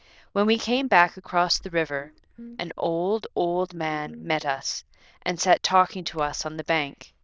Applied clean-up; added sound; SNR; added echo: neural diffusion model UNIVERSE++.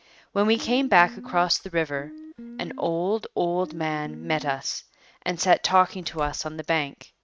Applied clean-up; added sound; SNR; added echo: neural mask model RNNoise.